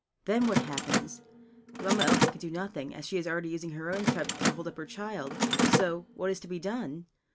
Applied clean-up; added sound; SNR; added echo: none; Mechanisms; -2 dB; none.